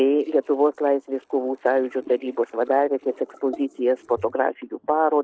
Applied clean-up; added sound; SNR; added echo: neural separator model SepFormer DNS4.